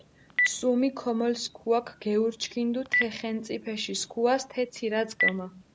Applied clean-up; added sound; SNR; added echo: none; Telephone; 5 dB; none.